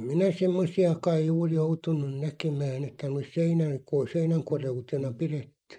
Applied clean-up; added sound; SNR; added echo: neural mask model Resemble Enhance denoiser.